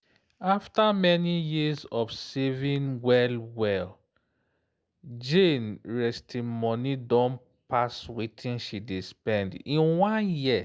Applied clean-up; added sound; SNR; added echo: none; none; none; none.